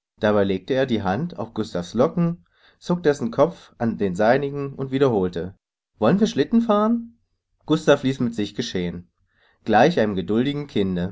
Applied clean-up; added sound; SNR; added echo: none; none; none; none.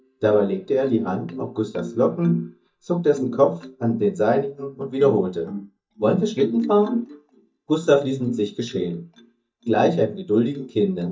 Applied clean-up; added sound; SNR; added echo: neural mask model DeepFilterNet 3.